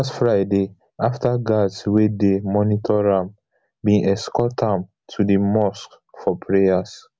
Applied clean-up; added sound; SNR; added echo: none; none; none; none.